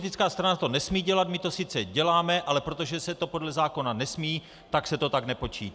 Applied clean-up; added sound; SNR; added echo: none; none; none; none.